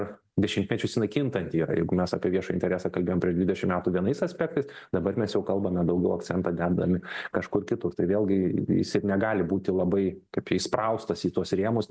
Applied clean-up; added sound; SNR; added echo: none; none; none; none.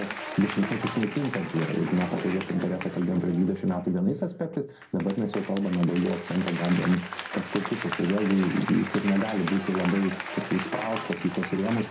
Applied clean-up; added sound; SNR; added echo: none; Applause / Crowd; 9 dB; reverberation time 0.2 s.